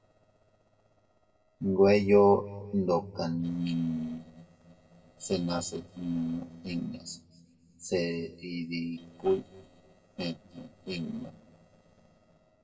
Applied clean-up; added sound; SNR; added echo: neural separator model SepFormer DNS4.